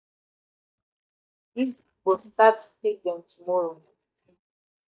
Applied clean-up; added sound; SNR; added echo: neural mask model DeepFilterNet 3.